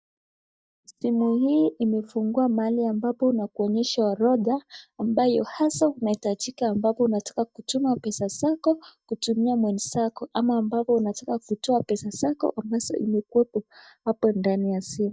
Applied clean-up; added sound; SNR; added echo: neural mask model DeepFilterNet 3.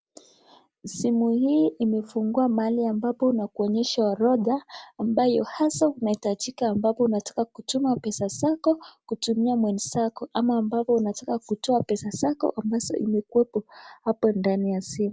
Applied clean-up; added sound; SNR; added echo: none; none; none; none.